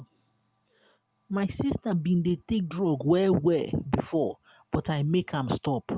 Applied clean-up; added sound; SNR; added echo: none; none; none; none.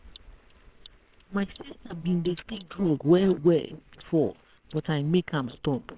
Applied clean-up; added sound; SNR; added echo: neural separator model SepFormer WHAMR!.